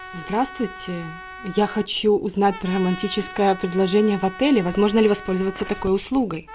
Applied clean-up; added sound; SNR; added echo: none; Trumpet; 16 dB; none.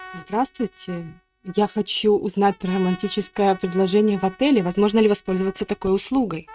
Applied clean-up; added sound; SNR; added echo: neural mask model RNNoise.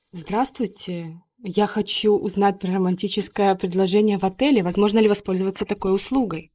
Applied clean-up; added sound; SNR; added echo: neural mask model Resemble Enhance denoiser.